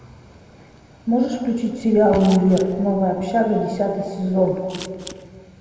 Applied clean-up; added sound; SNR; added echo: none; Scissors; 18 dB; reverberation time 2.1 s.